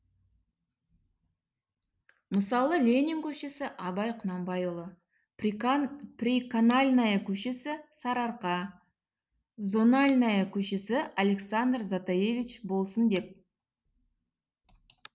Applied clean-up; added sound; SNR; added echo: none; none; none; none.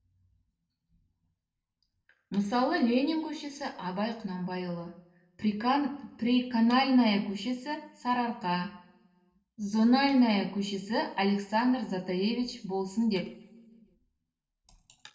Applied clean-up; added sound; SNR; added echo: none; none; none; reverberation time 0.9 s.